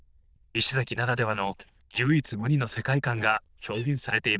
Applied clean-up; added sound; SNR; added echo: neural diffusion model UNIVERSE++.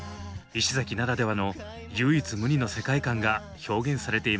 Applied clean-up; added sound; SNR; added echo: none; none; none; none.